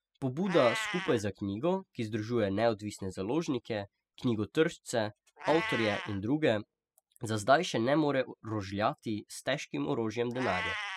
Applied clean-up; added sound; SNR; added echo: classical method spectral subtraction.